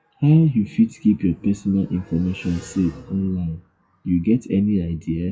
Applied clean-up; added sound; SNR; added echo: classical method WPE with log-MMSE.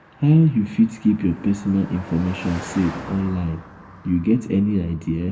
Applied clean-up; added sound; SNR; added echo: none; Car passing by; 18 dB; reverberation time 0.7 s.